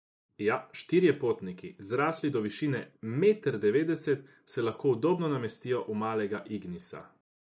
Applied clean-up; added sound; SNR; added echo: neural mask model Resemble Enhance denoiser.